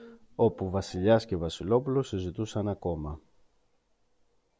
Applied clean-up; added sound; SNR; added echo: none; none; none; none.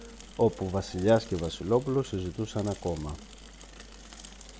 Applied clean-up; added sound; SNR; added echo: none; Mechanisms / Bicycle; 17 dB; none.